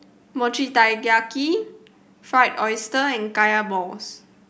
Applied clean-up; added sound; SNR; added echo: none; none; none; none.